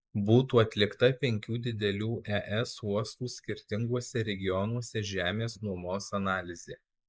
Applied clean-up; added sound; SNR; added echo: neural mask model Resemble Enhance denoiser.